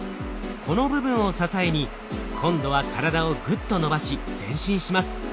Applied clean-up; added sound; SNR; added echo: none; Domestic sounds, home sounds; 15 dB; none.